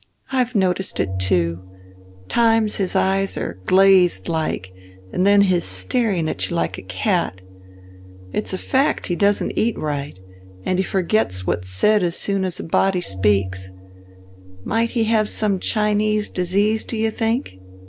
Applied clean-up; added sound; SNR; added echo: none; Organ; 14 dB; none.